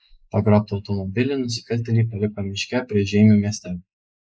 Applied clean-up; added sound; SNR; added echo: neural mask model Resemble Enhance denoiser.